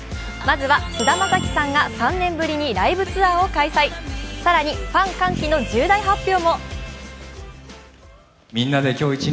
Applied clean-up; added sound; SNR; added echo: none; Bass guitar; 16 dB; none.